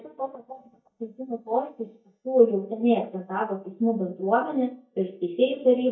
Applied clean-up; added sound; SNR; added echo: neural mask model DeepFilterNet 3.